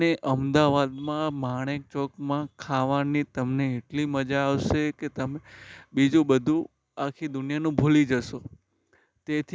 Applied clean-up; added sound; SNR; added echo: none; none; none; none.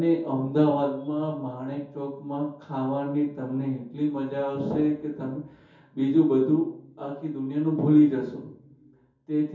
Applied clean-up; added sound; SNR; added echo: none; none; none; reverberation time 0.6 s.